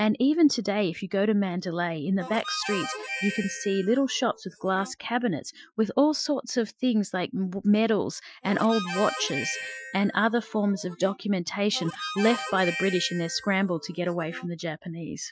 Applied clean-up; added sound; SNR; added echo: classical method Wiener filter.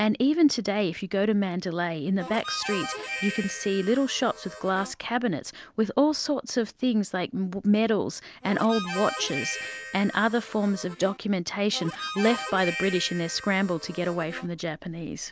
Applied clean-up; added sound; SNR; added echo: none; Harmonica; 10 dB; none.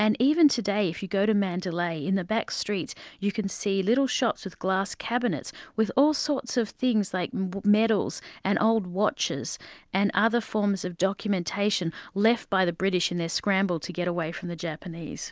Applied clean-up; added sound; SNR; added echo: none; none; none; none.